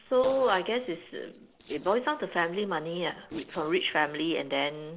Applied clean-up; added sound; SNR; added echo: neural separator model SepFormer DNS4.